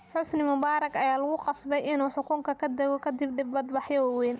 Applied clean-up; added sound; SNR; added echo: none; none; none; none.